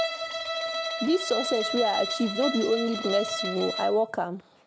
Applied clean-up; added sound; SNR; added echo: none; Bowed string instrument; 4 dB; none.